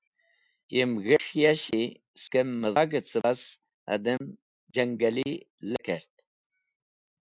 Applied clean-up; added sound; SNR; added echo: none; none; none; none.